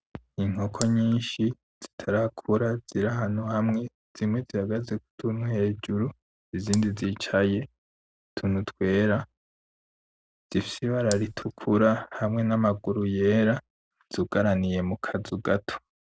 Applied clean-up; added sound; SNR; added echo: none; Raindrop; 12 dB; none.